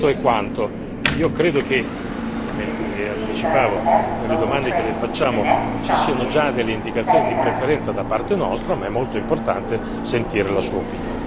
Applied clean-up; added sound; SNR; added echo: none; Subway, metro, underground; 0 dB; none.